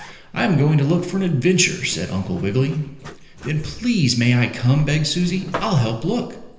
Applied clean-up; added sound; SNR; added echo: none; Zipper (clothing); 16 dB; reverberation time 1.4 s.